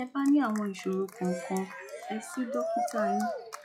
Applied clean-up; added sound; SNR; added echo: classical method log-MMSE.